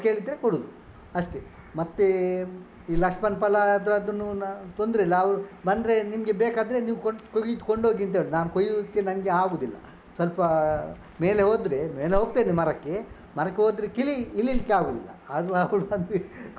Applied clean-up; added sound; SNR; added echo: none; Whoosh, swoosh, swish; 5 dB; none.